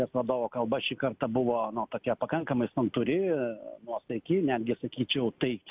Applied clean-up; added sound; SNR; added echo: none; none; none; none.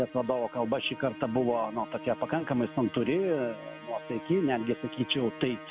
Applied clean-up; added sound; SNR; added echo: none; Musical instrument; 15 dB; none.